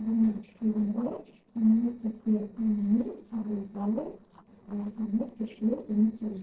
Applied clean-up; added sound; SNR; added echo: neural separator model SepFormer DNS4.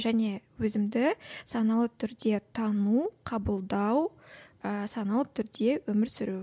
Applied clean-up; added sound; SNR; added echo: none; none; none; none.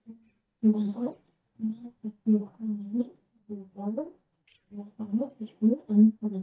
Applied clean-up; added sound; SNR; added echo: neural mask model DeepFilterNet 3.